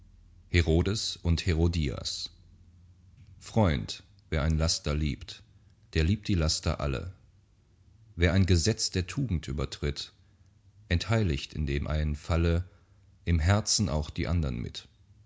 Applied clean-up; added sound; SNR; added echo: none; none; none; none.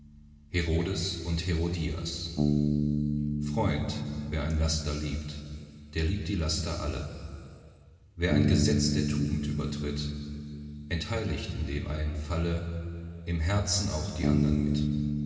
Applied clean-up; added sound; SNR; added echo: none; Bass guitar; 1 dB; reverberation time 2.5 s.